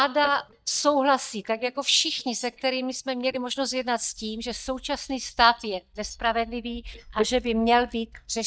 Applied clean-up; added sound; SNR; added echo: neural mask model DeepFilterNet 3.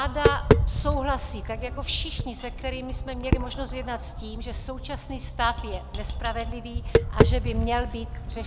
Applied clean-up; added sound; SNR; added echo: none; Tap; -5 dB; none.